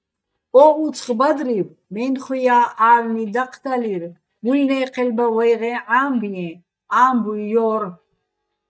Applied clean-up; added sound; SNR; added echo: neural mask model DeepFilterNet 3.